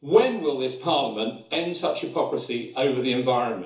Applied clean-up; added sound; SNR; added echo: none; none; none; reverberation time 0.7 s.